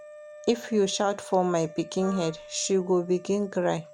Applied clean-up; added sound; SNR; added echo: none; Wind instrument, woodwind instrument + Wind instrument, woodwind instrument; 18 dB; none.